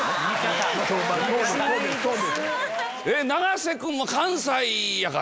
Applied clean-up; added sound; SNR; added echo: none; Brass instrument; 19 dB; none.